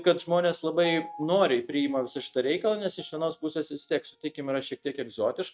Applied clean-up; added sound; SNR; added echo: neural mask model RNNoise.